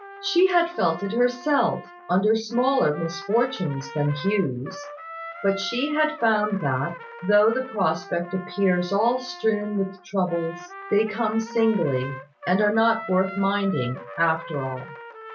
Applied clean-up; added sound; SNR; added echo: none; Trumpet; 15 dB; none.